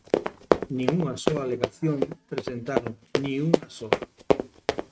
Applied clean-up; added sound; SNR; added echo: neural mask model RNNoise.